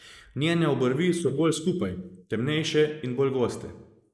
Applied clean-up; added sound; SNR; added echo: neural mask model Resemble Enhance denoiser.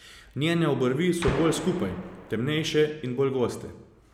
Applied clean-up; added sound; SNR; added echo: none; Gunshot, gunfire; 8 dB; none.